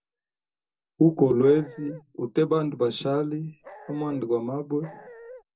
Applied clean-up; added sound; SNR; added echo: none; Dog; 18 dB; reverberation time 0.2 s.